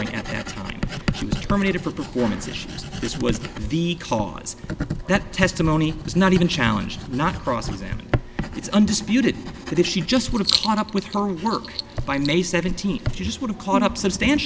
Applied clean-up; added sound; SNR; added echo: none; Writing; 6 dB; none.